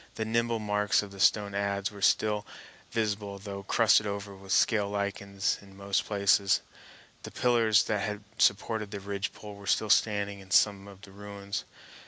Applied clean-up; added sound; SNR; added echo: none; none; none; none.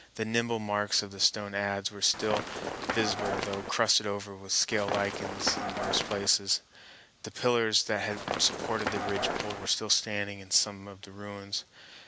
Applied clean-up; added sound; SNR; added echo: none; Run; 3 dB; none.